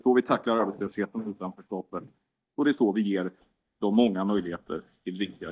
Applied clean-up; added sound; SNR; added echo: neural mask model DeepFilterNet 3.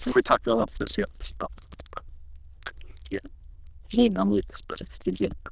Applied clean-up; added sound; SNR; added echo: neural diffusion model UNIVERSE++.